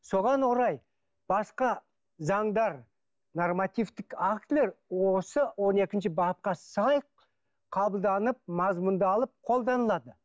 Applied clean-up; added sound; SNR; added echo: none; none; none; none.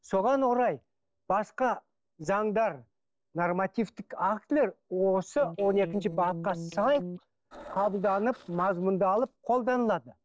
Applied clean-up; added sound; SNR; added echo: neural separator model SepFormer DNS4.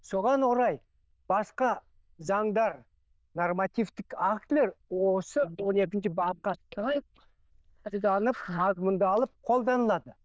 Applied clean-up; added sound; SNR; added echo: neural diffusion model UNIVERSE++.